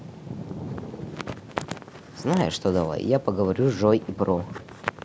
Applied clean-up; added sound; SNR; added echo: none; Thunder / Rain; 13 dB; none.